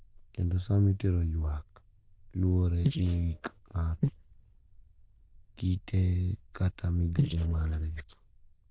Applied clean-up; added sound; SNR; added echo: neural diffusion model UNIVERSE++.